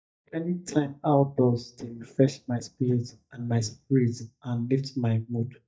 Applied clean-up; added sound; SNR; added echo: neural mask model DeepFilterNet 3.